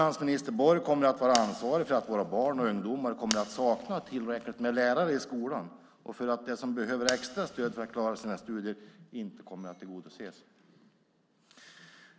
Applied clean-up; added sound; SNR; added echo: none; Fire; 11 dB; none.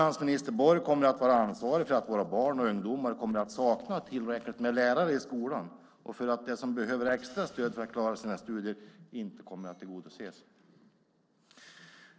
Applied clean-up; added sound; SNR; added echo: neural separator model SepFormer DNS4.